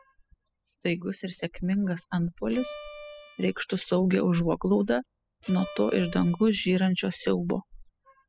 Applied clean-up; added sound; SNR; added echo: classical method spectral subtraction.